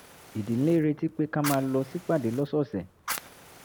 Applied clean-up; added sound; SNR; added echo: none; Fire; 13 dB; none.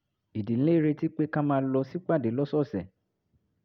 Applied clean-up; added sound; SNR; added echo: none; none; none; none.